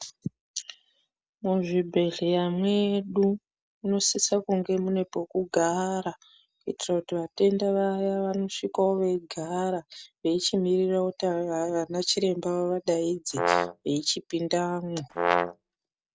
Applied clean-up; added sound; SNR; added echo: none; Brass instrument; 0 dB; none.